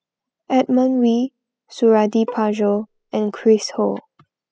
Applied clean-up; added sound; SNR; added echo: classical method spectral subtraction.